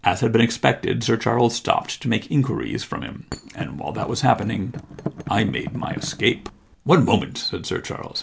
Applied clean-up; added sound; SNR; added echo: none; Thump, thud; 11 dB; none.